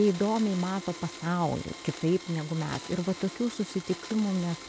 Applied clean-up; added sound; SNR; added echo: none; Domestic sounds, home sounds; 14 dB; none.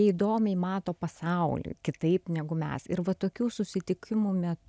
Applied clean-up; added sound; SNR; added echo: none; none; none; none.